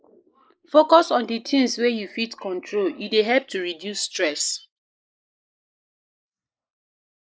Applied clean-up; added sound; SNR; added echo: neural mask model Resemble Enhance denoiser.